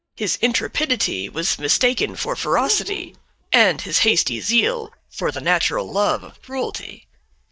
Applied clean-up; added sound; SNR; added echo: neural mask model DeepFilterNet 3.